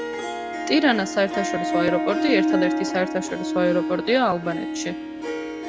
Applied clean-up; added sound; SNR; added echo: none; Harp; 2 dB; none.